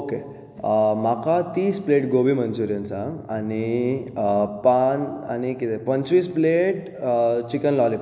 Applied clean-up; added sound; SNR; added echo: none; none; none; none.